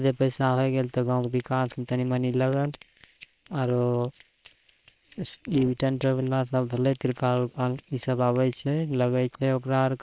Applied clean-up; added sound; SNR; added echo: neural separator model SepFormer WHAM!.